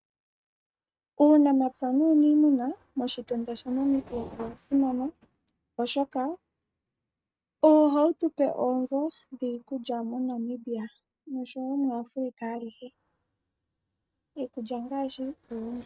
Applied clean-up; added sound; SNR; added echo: neural mask model RNNoise.